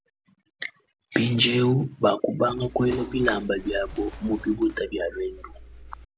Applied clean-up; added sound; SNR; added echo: none; Bird; 15 dB; none.